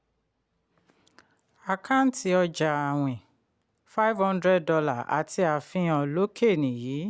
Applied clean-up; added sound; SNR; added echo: none; none; none; none.